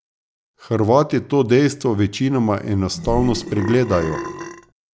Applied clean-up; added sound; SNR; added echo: none; Burping, eructation; 8 dB; none.